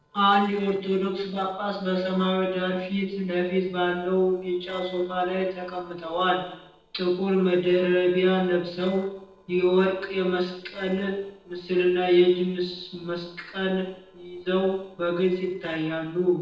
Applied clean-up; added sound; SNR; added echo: neural separator model SepFormer DNS4.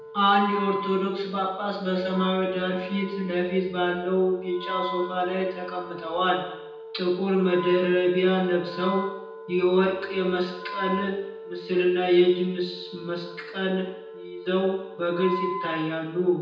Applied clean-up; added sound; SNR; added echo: none; Wind instrument, woodwind instrument; 12 dB; reverberation time 0.9 s.